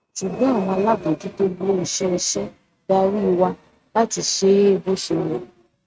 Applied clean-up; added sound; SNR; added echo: neural mask model RNNoise.